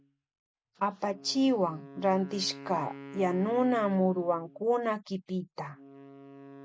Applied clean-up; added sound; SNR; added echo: none; Wind instrument, woodwind instrument; 18 dB; none.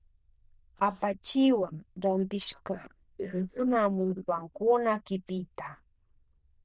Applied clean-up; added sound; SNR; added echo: neural diffusion model UNIVERSE++.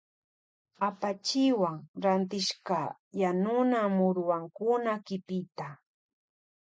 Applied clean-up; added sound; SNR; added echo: none; none; none; none.